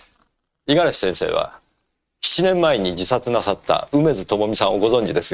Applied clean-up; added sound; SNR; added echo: neural mask model RNNoise.